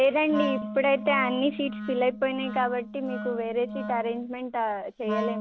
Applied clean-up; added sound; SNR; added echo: none; Wind instrument, woodwind instrument; 8 dB; none.